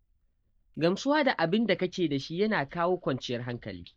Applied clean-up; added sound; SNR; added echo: neural mask model DeepFilterNet 3.